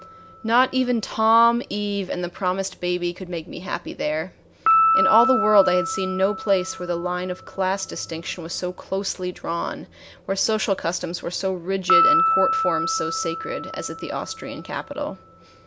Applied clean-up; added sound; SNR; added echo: none; Piano; 3 dB; none.